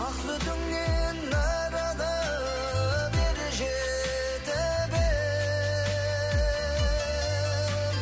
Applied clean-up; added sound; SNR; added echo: none; none; none; none.